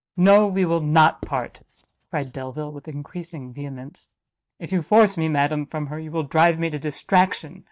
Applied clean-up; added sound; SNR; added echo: neural mask model DeepFilterNet 3.